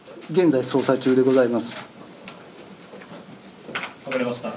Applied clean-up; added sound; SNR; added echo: none; none; none; none.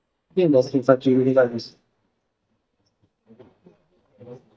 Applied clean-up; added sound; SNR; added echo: neural mask model DeepFilterNet 3.